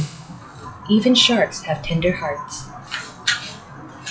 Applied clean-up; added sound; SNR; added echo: classical method WPE with log-MMSE.